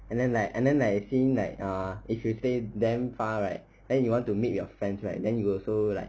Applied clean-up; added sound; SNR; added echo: none; none; none; none.